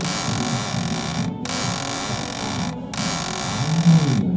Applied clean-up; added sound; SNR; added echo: none; Cupboard open or close / Door; 6 dB; reverberation time 0.9 s.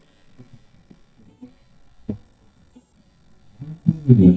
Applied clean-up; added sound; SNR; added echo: neural mask model DeepFilterNet 3.